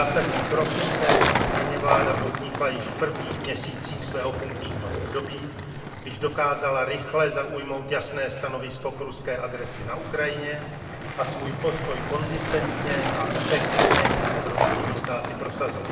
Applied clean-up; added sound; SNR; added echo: none; Skateboard; -1 dB; reverberation time 1.5 s.